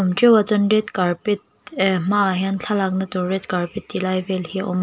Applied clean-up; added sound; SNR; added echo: none; none; none; none.